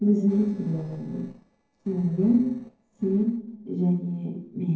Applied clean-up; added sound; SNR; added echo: neural separator model SepFormer DNS4.